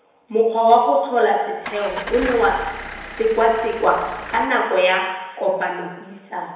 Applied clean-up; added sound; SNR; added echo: none; Engine starting / Car; 12 dB; reverberation time 1.0 s.